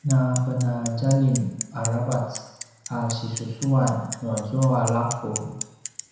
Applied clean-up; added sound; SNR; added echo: none; Bicycle; 12 dB; reverberation time 1.0 s.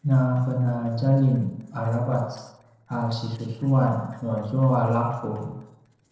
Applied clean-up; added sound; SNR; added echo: neural separator model SepFormer DNS4.